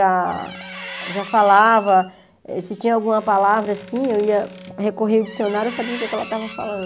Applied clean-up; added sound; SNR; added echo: none; Wind instrument, woodwind instrument + Squeak; 16 dB; none.